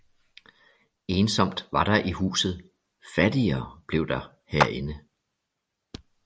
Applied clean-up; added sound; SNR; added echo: none; Clapping; 4 dB; none.